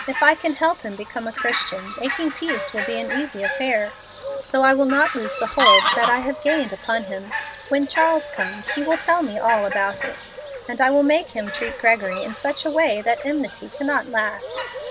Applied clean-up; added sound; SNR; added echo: none; Fowl; 5 dB; none.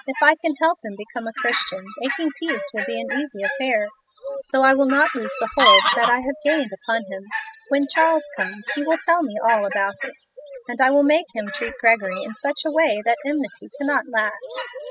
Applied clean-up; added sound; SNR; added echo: classical method spectral subtraction.